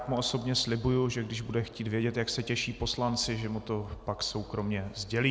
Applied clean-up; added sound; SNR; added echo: none; none; none; none.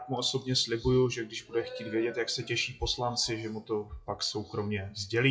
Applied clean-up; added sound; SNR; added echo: classical method WPE with log-MMSE.